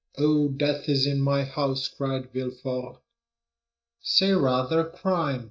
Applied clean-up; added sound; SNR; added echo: neural mask model DeepFilterNet 3.